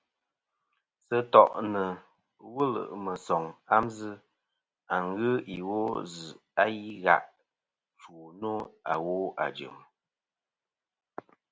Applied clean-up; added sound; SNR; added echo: none; none; none; none.